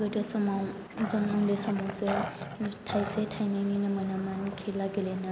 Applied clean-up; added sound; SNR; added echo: none; Growling; 9 dB; none.